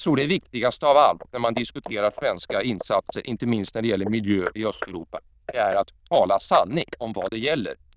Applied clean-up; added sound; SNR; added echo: neural diffusion model UNIVERSE++.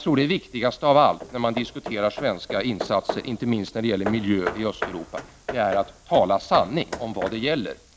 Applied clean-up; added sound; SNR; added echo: none; Hammer / Wood; 12 dB; none.